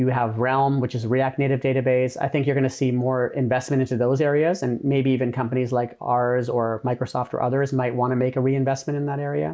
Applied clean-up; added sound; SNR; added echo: none; none; none; none.